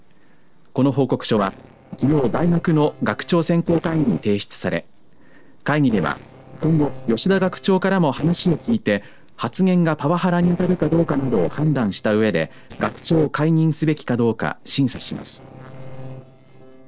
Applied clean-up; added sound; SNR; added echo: neural separator model SepFormer DNS4.